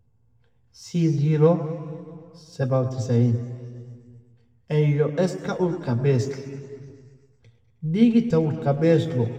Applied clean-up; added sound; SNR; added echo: none; none; none; reverberation time 1.8 s.